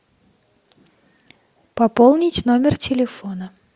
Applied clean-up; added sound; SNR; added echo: none; none; none; none.